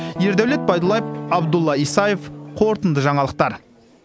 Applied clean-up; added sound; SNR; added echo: none; Guitar; 11 dB; none.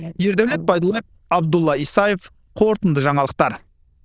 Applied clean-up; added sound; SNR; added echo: neural diffusion model UNIVERSE++.